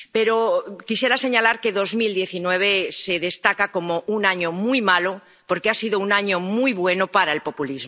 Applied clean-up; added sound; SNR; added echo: none; none; none; none.